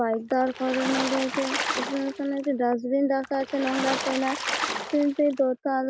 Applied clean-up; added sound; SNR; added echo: none; Water / Splash, splatter; 6 dB; none.